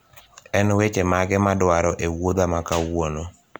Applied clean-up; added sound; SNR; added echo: none; none; none; none.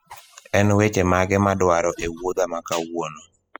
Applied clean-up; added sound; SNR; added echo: classical method spectral subtraction.